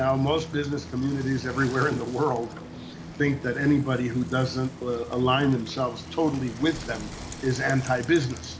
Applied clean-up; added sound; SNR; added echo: none; Bicycle; 13 dB; none.